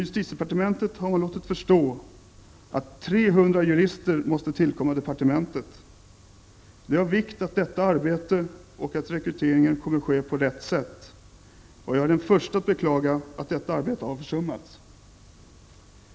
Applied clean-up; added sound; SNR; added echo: none; none; none; none.